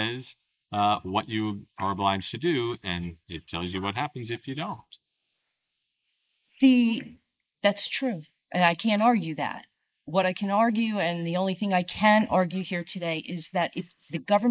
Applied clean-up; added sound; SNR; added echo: neural mask model Resemble Enhance denoiser.